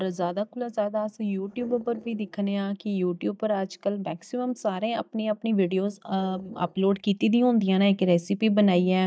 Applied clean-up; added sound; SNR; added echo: neural mask model DeepFilterNet 3.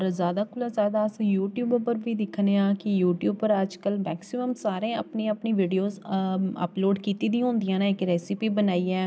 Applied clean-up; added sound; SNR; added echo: none; none; none; none.